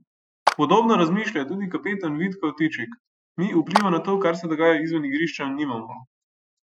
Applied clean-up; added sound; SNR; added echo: classical method Wiener filter.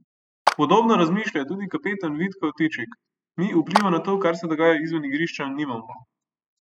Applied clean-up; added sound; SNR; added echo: classical method spectral subtraction.